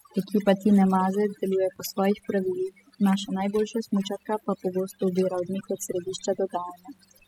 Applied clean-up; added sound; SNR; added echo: classical method spectral subtraction.